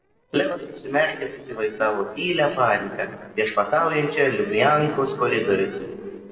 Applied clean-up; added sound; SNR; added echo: neural separator model SepFormer DNS4.